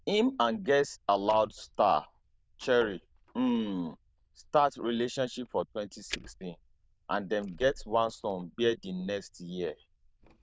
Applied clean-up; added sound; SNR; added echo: neural diffusion model UNIVERSE++.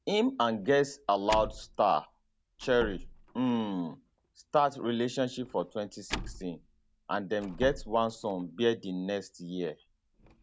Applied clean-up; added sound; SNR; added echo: none; Slam; 15 dB; none.